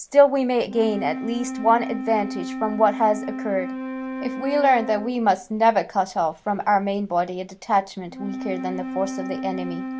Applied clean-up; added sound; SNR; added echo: none; Wind instrument, woodwind instrument; 9 dB; none.